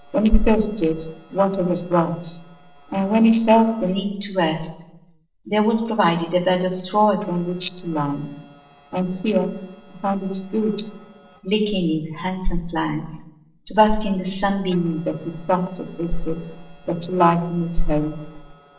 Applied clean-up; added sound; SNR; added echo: neural separator model SepFormer DNS4.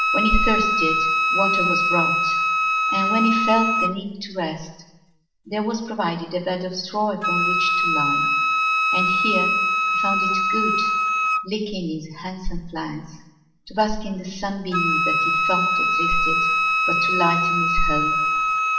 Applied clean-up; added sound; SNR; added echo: none; Wind instrument, woodwind instrument; -4 dB; reverberation time 0.9 s.